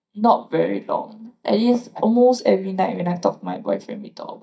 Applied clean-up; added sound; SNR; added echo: neural mask model DeepFilterNet 3.